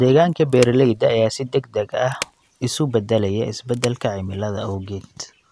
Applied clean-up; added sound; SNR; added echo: none; Wood; 17 dB; none.